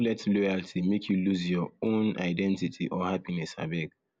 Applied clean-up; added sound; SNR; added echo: none; none; none; none.